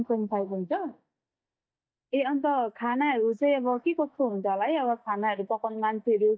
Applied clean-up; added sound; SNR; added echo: neural mask model DeepFilterNet 3.